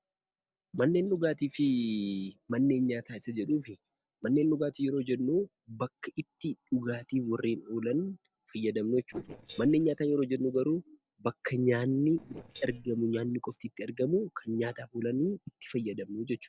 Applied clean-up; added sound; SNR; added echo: neural separator model SepFormer DNS4.